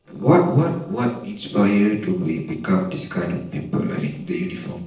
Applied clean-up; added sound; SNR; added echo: neural separator model SepFormer DNS4.